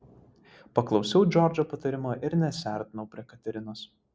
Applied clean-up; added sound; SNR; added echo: none; none; none; none.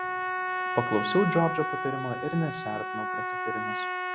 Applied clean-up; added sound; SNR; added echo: none; Trumpet; 1 dB; none.